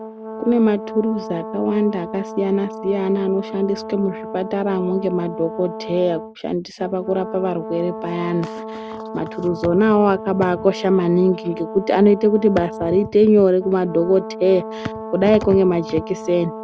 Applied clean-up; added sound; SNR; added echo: none; Brass instrument; 12 dB; none.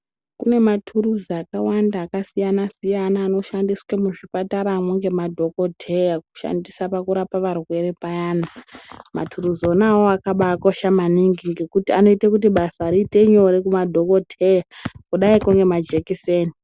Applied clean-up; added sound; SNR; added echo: none; none; none; none.